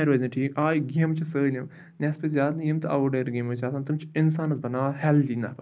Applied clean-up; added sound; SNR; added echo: none; none; none; none.